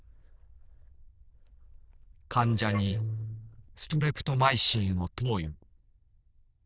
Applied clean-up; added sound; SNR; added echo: neural diffusion model UNIVERSE++.